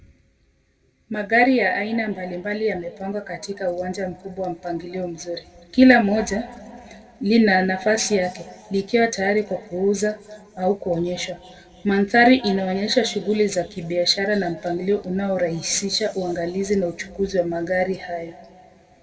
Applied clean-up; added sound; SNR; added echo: none; none; none; reverberation time 1.7 s.